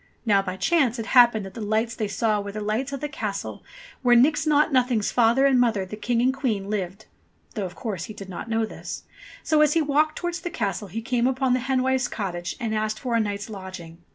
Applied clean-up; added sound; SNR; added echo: none; none; none; none.